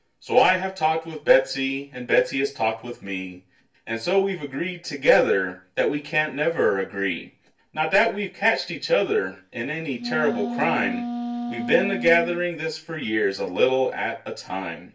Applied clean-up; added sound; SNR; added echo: none; Wind instrument, woodwind instrument; 6 dB; reverberation time 0.3 s.